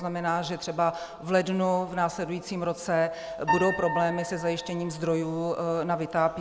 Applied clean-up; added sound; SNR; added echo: none; Piano; 10 dB; none.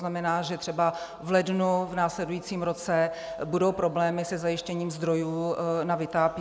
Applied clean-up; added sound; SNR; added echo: none; none; none; none.